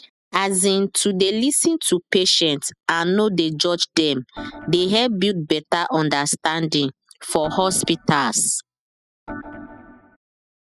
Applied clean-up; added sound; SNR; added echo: classical method spectral subtraction.